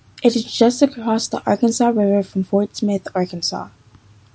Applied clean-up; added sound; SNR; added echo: none; none; none; none.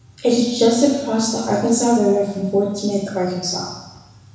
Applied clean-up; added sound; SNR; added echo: none; none; none; reverberation time 1.0 s.